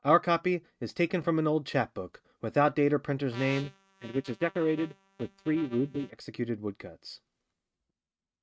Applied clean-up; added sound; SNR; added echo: neural mask model RNNoise.